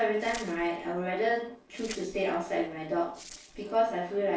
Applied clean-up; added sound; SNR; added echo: neural separator model SepFormer DNS4.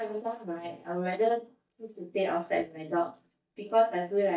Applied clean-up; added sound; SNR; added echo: neural mask model DeepFilterNet 3.